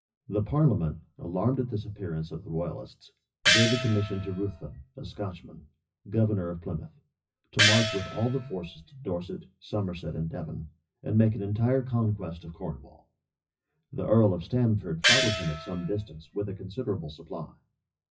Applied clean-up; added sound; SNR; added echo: classical method WPE with log-MMSE.